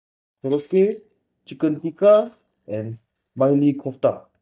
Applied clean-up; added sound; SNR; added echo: neural mask model DeepFilterNet 3.